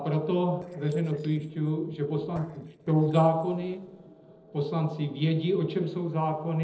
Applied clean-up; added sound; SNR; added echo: neural separator model SepFormer DNS4.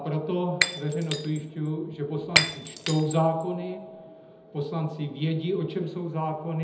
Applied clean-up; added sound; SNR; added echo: none; Shatter; 2 dB; reverberation time 0.8 s.